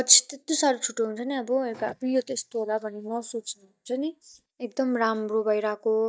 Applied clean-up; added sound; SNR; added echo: neural mask model DeepFilterNet 3.